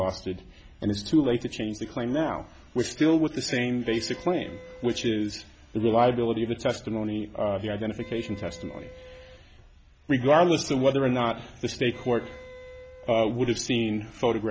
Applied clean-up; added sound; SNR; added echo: none; Wind instrument, woodwind instrument; 19 dB; none.